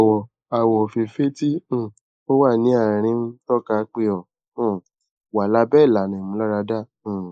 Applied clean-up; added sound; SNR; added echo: neural mask model Resemble Enhance denoiser.